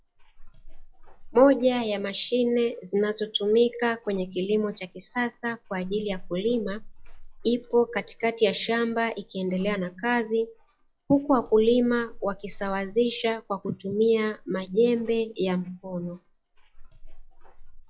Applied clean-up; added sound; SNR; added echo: classical method log-MMSE.